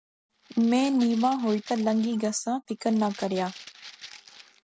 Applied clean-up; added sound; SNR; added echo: none; Rattle (instrument); 20 dB; none.